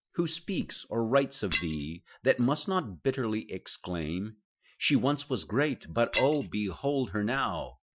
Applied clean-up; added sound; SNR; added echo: classical method Wiener filter.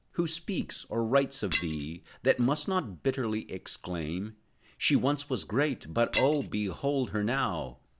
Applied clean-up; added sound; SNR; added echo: none; Shatter; -2 dB; none.